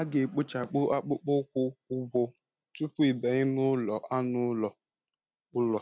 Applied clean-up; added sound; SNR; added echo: none; none; none; none.